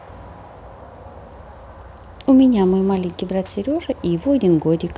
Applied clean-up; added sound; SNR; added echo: none; none; none; none.